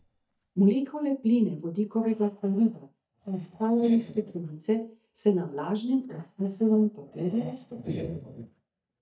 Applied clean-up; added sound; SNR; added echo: neural mask model DeepFilterNet 3.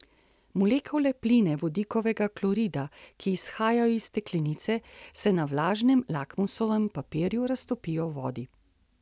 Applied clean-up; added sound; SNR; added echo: none; none; none; none.